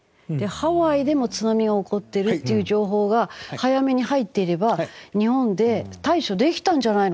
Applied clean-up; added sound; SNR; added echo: none; none; none; none.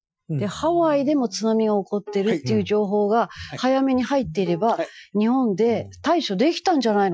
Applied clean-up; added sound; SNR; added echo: classical method Wiener filter.